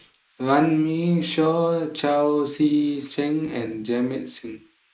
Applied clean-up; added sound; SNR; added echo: neural mask model Resemble Enhance denoiser.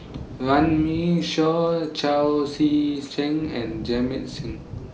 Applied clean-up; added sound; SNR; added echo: none; Thunder / Wind; 14 dB; none.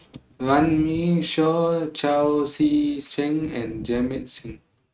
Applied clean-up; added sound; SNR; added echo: neural mask model RNNoise.